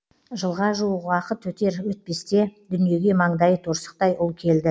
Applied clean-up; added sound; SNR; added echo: none; none; none; none.